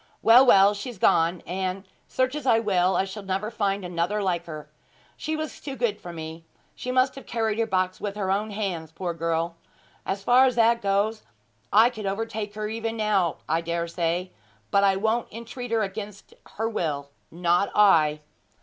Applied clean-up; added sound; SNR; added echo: none; none; none; none.